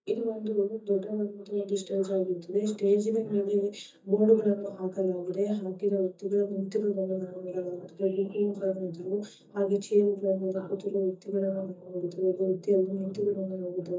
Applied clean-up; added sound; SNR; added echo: neural mask model DeepFilterNet 3.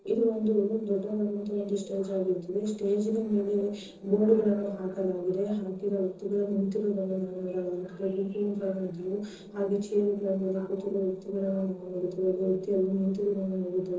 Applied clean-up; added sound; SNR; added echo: neural separator model SepFormer DNS4.